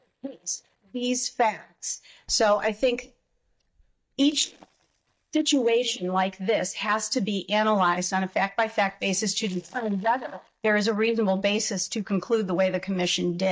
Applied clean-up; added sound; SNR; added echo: neural mask model DeepFilterNet 3.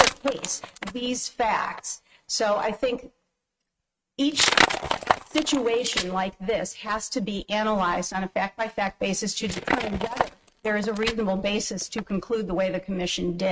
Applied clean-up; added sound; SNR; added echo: neural mask model RNNoise.